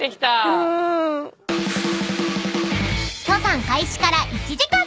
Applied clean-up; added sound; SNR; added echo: none; none; none; none.